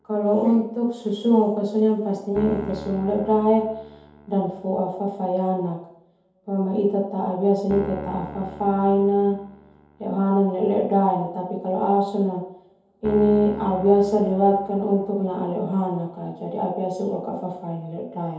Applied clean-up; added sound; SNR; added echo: none; Piano; 19 dB; reverberation time 0.8 s.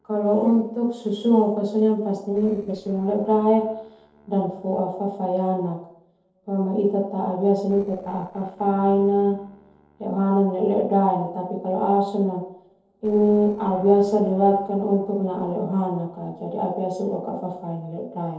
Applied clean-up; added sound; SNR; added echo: neural separator model SepFormer DNS4.